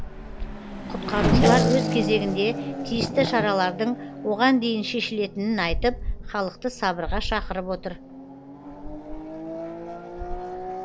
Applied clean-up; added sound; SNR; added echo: none; Race car, auto racing / Accelerating, revving, vroom; 1 dB; none.